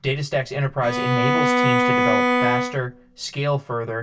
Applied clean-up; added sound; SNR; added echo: none; Bowed string instrument; -4 dB; reverberation time 0.1 s.